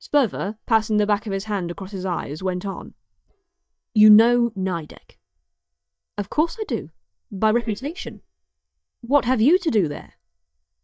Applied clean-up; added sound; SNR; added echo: neural mask model DeepFilterNet 3.